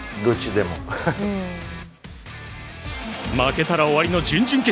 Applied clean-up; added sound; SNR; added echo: none; none; none; none.